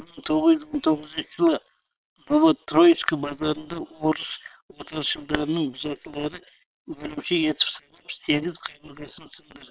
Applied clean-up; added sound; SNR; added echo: neural separator model SepFormer WHAM!.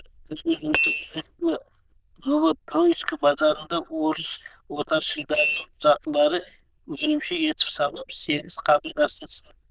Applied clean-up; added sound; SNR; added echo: neural diffusion model UNIVERSE++.